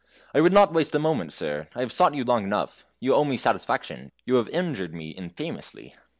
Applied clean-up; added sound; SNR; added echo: none; none; none; none.